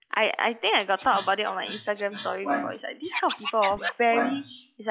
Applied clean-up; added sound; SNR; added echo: classical method log-MMSE.